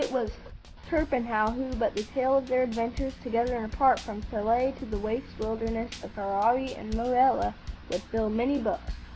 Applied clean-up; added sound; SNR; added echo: none; Drum / Drum kit; 13 dB; none.